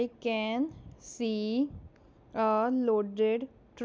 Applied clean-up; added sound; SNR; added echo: none; none; none; none.